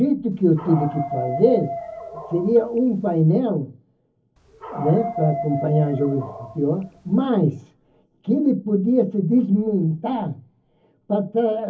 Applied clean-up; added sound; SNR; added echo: none; Dog; 10 dB; reverberation time 0.3 s.